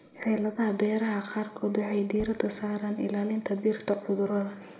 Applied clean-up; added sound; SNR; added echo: none; Tap / Bass drum; 19 dB; reverberation time 0.8 s.